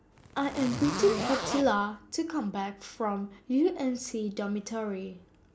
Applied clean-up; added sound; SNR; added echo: none; Zipper (clothing); 4 dB; none.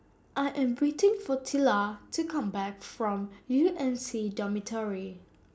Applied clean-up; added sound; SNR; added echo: none; none; none; none.